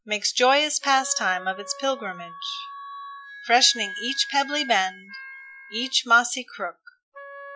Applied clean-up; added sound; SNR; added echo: classical method Wiener filter.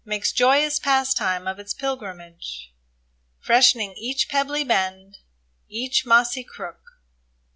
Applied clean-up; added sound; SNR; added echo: none; none; none; none.